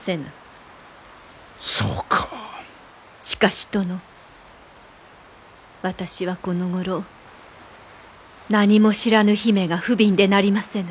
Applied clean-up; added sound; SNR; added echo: none; none; none; none.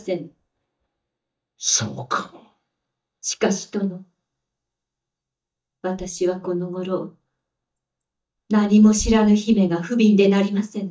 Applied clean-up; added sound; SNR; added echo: neural mask model DeepFilterNet 3.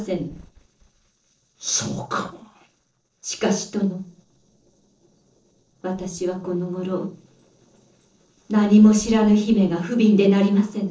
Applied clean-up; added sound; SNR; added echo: neural separator model SepFormer DNS4.